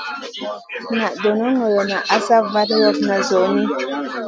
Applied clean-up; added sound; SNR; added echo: none; none; none; none.